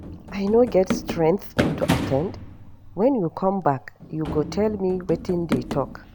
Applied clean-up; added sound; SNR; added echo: none; Run; 6 dB; none.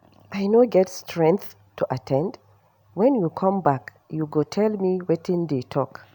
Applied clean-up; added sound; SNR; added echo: none; none; none; none.